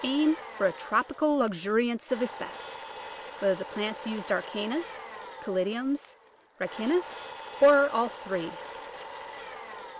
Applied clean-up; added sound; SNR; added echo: none; Domestic sounds, home sounds; 13 dB; none.